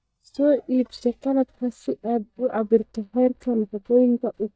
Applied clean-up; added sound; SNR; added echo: neural mask model DeepFilterNet 3.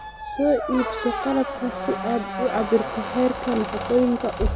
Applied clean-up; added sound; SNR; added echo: none; Squeak; 5 dB; none.